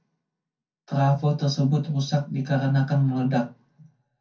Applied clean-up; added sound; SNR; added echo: none; none; none; reverberation time 0.3 s.